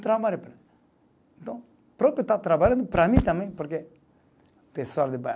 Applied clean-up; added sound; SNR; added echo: none; none; none; none.